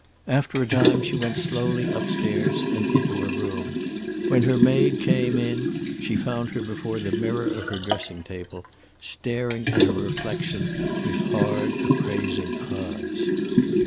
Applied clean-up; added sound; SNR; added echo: none; Liquid; -3 dB; none.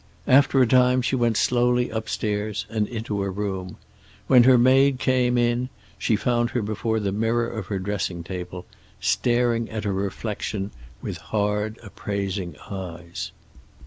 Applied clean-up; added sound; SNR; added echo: none; none; none; none.